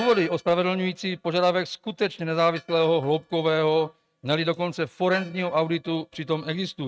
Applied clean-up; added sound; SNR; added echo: neural mask model RNNoise.